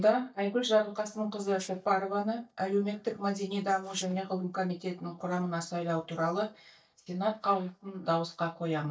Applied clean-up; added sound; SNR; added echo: neural mask model DeepFilterNet 3.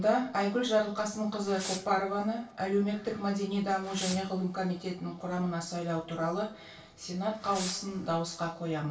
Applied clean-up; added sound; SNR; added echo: none; Fireworks; 14 dB; reverberation time 0.2 s.